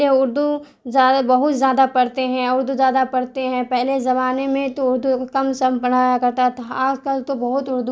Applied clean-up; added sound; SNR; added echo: none; none; none; none.